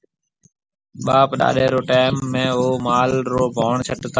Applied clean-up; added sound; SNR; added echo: none; none; none; none.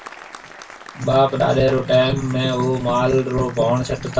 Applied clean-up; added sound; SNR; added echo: none; Applause; 20 dB; reverberation time 0.2 s.